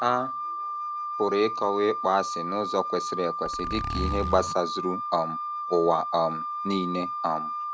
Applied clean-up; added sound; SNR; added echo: none; Zipper (clothing) + Wind instrument, woodwind instrument; 4 dB; none.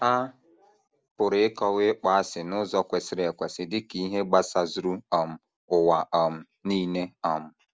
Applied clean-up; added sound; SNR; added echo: none; none; none; none.